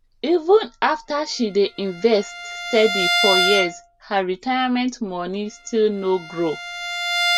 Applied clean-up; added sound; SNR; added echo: none; Bowed string instrument; 5 dB; none.